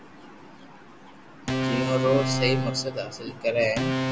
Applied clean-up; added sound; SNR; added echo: none; Organ; 1 dB; none.